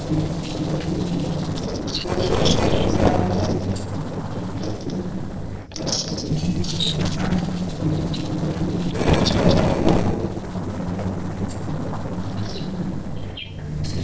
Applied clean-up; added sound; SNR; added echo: neural separator model SepFormer DNS4.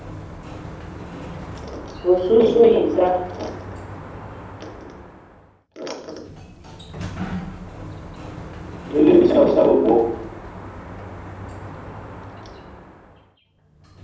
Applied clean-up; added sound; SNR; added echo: none; Sliding door; 13 dB; reverberation time 0.8 s.